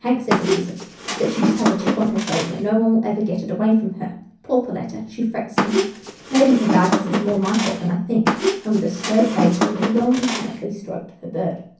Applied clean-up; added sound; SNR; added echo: none; Squeak; 2 dB; reverberation time 0.6 s.